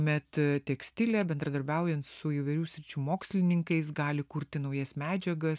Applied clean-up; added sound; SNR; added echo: none; none; none; none.